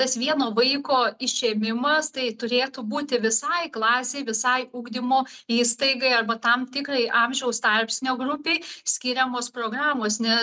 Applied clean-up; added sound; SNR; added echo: none; none; none; none.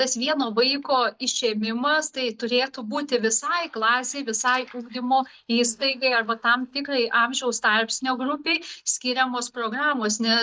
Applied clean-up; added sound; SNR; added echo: neural mask model DeepFilterNet 3.